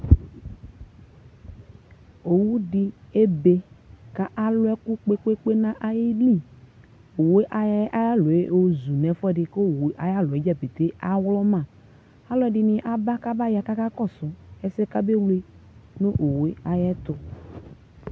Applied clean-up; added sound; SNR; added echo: none; none; none; none.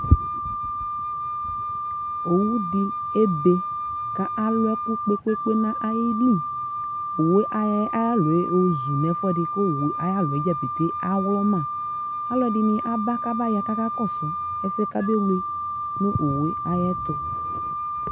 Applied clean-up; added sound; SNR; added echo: none; Wind instrument, woodwind instrument; 4 dB; none.